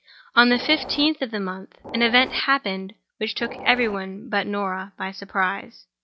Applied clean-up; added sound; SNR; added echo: none; Train; 12 dB; none.